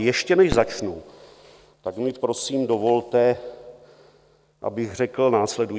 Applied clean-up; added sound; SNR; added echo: none; Fireworks; 14 dB; none.